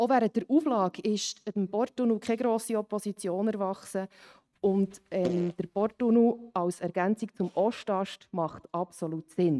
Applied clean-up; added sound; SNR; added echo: neural mask model RNNoise.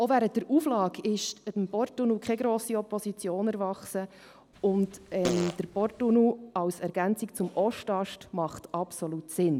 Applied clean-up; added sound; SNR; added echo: none; Fart; 10 dB; none.